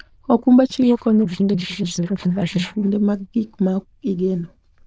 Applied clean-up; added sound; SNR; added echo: neural diffusion model UNIVERSE++.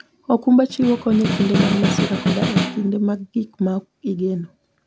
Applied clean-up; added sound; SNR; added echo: none; Snare drum; 1 dB; none.